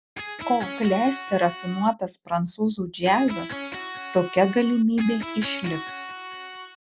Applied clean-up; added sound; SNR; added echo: none; Electric guitar; 11 dB; none.